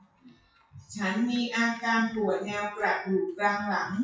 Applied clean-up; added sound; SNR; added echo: classical method WPE with log-MMSE.